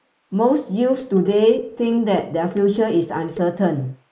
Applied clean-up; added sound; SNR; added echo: neural mask model Resemble Enhance denoiser.